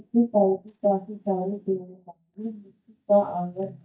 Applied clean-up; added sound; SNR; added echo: neural mask model DeepFilterNet 3.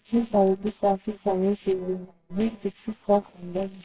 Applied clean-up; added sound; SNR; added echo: neural separator model SepFormer WHAMR!.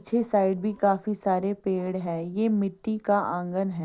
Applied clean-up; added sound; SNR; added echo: none; none; none; none.